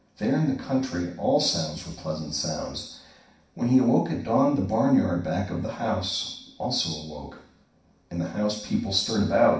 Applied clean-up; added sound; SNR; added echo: none; none; none; reverberation time 0.6 s.